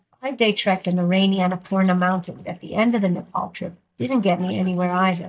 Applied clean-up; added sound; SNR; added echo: neural mask model DeepFilterNet 3.